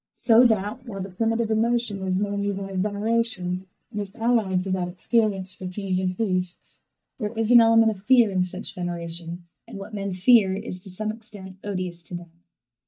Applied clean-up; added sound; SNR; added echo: neural mask model DeepFilterNet 3.